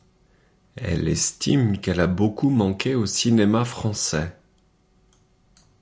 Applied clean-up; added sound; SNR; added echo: none; none; none; none.